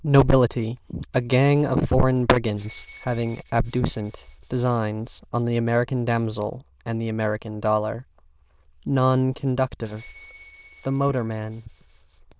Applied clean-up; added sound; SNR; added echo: neural diffusion model UNIVERSE++.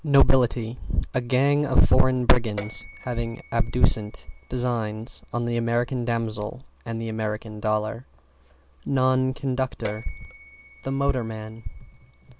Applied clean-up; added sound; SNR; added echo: none; Bell; 13 dB; none.